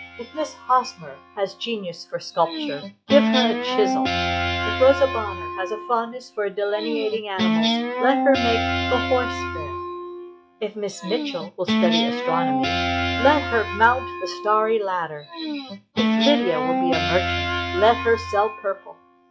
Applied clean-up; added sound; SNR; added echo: classical method log-MMSE.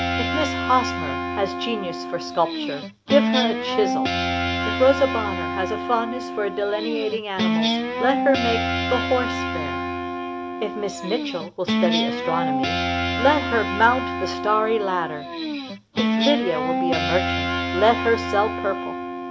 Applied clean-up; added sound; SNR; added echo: none; Guitar; 0 dB; none.